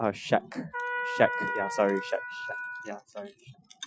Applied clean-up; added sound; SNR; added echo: classical method Wiener filter.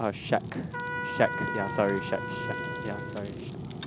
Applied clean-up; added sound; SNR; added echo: none; Fire + Trumpet; 3 dB; none.